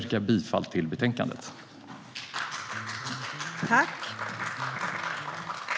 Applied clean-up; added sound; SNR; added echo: none; Electric guitar; 15 dB; none.